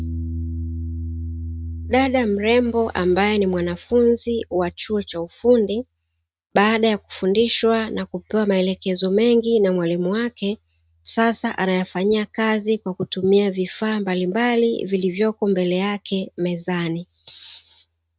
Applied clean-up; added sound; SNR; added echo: neural mask model RNNoise.